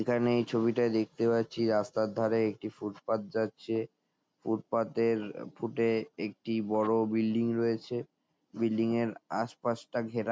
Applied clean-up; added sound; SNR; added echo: none; none; none; none.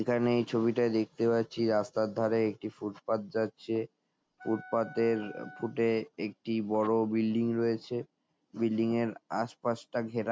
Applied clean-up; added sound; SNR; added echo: none; Wind instrument, woodwind instrument; 19 dB; none.